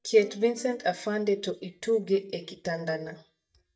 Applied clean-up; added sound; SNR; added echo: neural mask model DeepFilterNet 3.